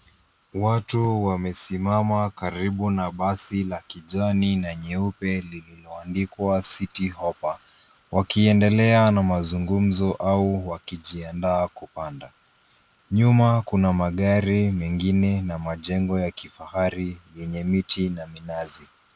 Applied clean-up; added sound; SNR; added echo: none; none; none; none.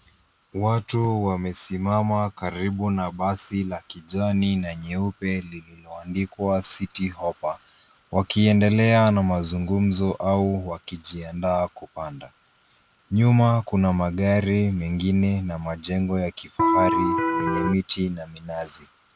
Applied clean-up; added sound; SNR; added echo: none; Electric guitar; -2 dB; none.